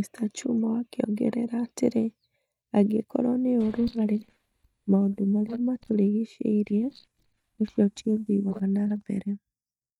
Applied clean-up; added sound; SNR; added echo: neural mask model DeepFilterNet 3.